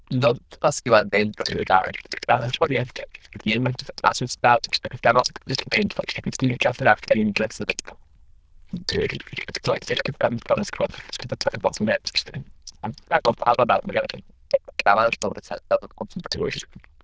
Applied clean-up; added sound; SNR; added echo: neural diffusion model UNIVERSE++.